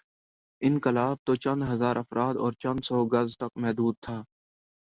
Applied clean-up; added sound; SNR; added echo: none; none; none; none.